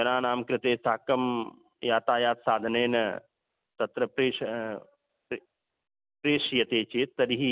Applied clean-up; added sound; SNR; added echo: none; none; none; none.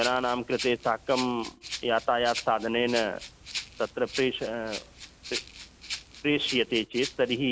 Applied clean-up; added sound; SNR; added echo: none; Rattle (instrument); 11 dB; none.